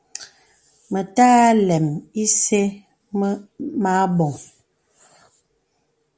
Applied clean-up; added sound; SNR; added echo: none; none; none; none.